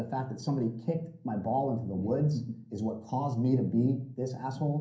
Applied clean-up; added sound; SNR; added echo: none; none; none; reverberation time 0.6 s.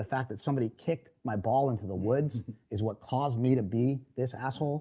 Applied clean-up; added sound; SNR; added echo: none; none; none; none.